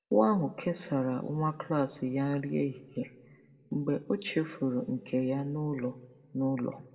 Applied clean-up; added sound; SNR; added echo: none; none; none; reverberation time 1.5 s.